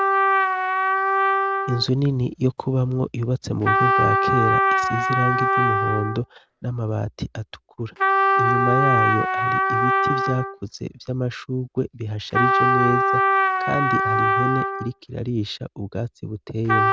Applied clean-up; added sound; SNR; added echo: none; Trumpet; -4 dB; none.